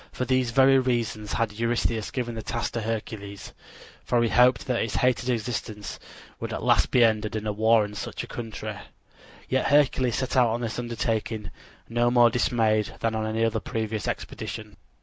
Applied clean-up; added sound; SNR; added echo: none; none; none; none.